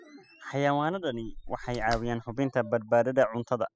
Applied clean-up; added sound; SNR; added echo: classical method spectral subtraction.